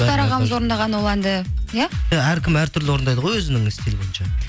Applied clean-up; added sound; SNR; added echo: none; none; none; none.